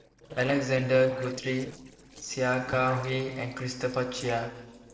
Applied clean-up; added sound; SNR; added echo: neural separator model SepFormer DNS4.